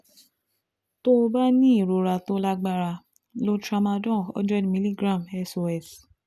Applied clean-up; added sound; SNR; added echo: none; none; none; none.